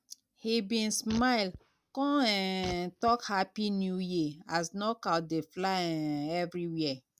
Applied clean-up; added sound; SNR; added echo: none; Fart; 17 dB; none.